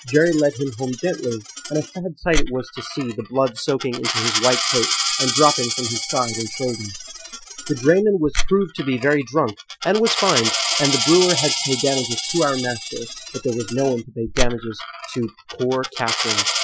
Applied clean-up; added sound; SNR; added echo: classical method Wiener filter.